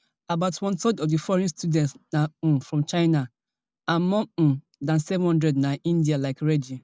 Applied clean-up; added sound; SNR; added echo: none; none; none; none.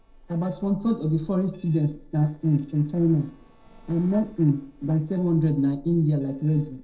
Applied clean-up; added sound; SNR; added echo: neural separator model SepFormer DNS4.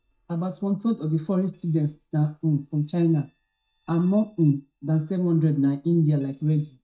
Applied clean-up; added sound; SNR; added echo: neural mask model DeepFilterNet 3.